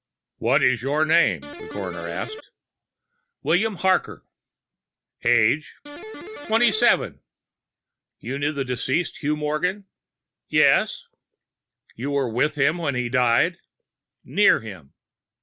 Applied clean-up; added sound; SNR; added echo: none; Electric guitar; 9 dB; none.